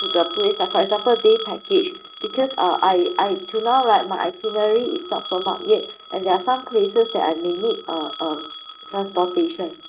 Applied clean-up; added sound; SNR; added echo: neural mask model RNNoise.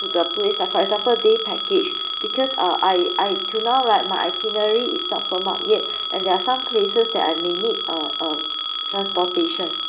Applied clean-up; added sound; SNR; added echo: none; Telephone; 3 dB; none.